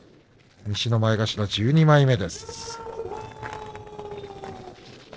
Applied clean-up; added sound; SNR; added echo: neural separator model SepFormer DNS4.